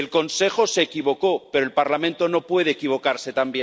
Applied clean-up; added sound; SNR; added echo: none; none; none; none.